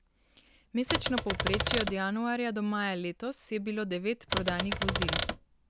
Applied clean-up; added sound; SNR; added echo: none; Typewriter; -2 dB; none.